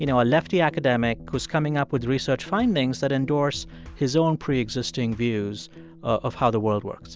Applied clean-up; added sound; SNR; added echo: none; none; none; none.